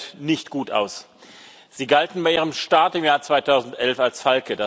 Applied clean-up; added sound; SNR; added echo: none; none; none; none.